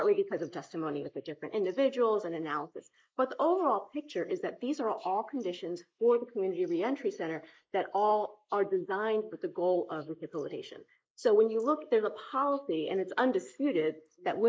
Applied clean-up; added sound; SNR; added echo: neural mask model Resemble Enhance denoiser.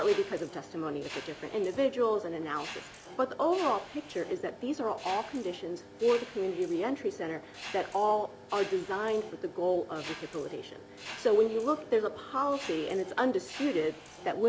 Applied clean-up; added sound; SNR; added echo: none; Mechanisms; 15 dB; none.